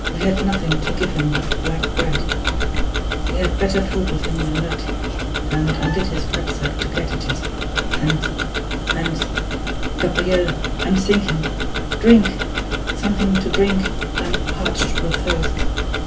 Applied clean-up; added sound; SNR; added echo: none; Tick-tock; -2 dB; reverberation time 0.2 s.